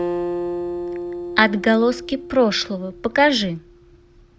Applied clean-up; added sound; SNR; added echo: none; Acoustic guitar; 8 dB; none.